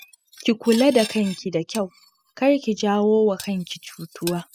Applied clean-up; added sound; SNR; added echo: classical method spectral subtraction.